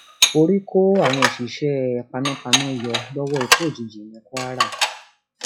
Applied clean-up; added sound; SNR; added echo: classical method log-MMSE.